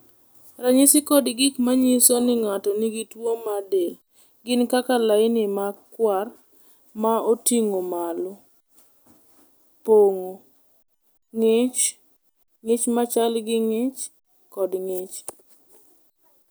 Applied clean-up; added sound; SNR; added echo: none; none; none; none.